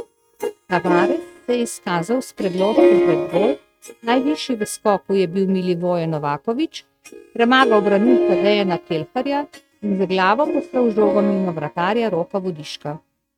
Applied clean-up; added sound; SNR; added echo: neural mask model RNNoise.